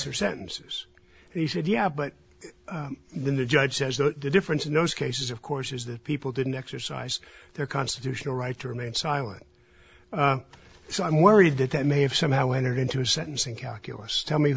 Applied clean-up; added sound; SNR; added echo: none; none; none; none.